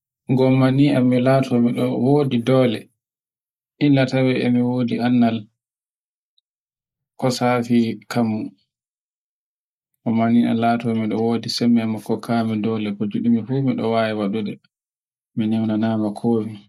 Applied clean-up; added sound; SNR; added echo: neural mask model Resemble Enhance denoiser.